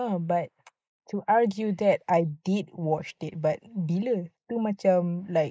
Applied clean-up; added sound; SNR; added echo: neural mask model Resemble Enhance denoiser.